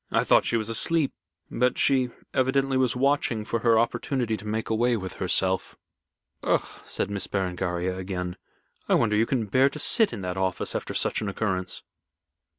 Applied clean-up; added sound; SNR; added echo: none; none; none; none.